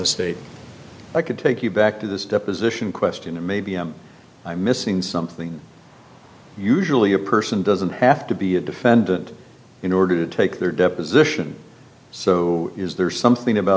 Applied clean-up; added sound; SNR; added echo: none; none; none; none.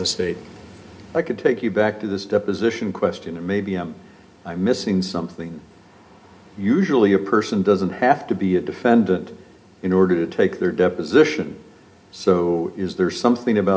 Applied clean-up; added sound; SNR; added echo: none; none; none; reverberation time 0.3 s.